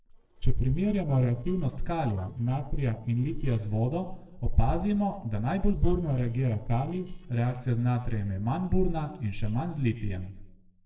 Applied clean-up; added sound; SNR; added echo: neural separator model SepFormer DNS4.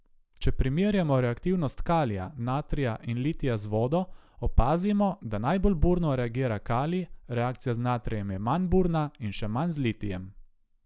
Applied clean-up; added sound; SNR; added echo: none; none; none; none.